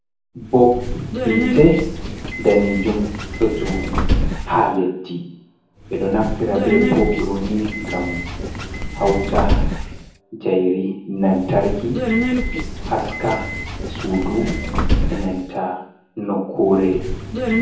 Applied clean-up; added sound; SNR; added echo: none; Subway, metro, underground; 2 dB; reverberation time 0.7 s.